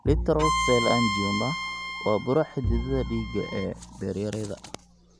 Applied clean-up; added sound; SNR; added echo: none; Bowed string instrument + Bowed string instrument; 3 dB; none.